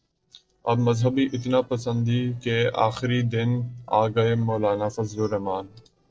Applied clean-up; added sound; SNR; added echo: neural separator model SepFormer DNS4.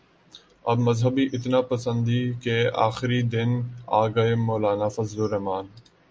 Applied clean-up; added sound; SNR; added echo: none; none; none; none.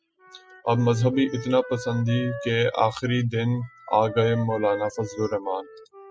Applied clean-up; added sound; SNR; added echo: classical method spectral subtraction.